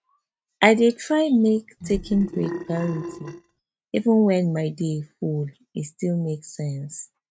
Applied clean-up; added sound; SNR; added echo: neural mask model RNNoise.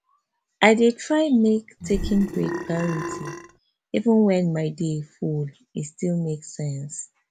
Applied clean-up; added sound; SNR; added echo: none; Burping, eructation; 7 dB; none.